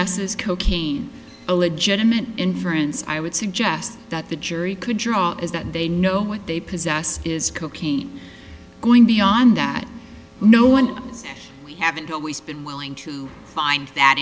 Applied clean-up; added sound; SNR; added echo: none; none; none; none.